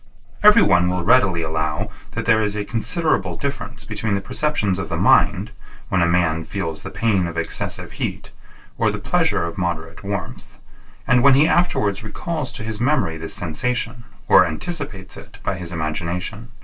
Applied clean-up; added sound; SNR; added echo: neural separator model SepFormer DNS4.